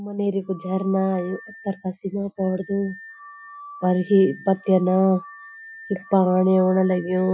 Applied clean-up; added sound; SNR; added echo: classical method Wiener filter.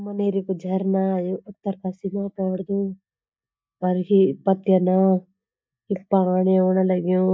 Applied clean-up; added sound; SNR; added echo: neural mask model DeepFilterNet 3.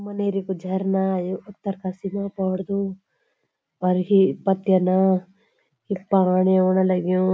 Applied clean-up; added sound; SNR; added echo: none; none; none; none.